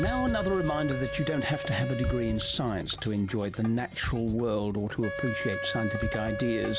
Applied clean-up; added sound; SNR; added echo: none; Wind instrument, woodwind instrument; 8 dB; none.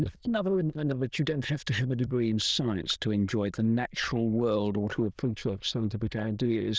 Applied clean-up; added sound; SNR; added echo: neural diffusion model UNIVERSE++.